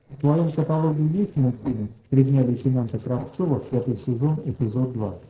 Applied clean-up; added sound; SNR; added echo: neural separator model SepFormer DNS4.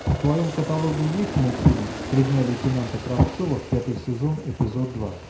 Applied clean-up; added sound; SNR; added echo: none; Aircraft; 11 dB; reverberation time 0.5 s.